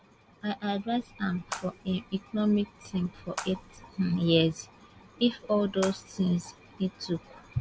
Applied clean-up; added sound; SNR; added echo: none; Water / Splash, splatter; 16 dB; none.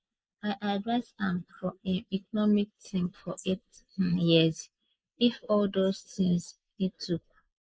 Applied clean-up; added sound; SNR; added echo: neural mask model Resemble Enhance denoiser.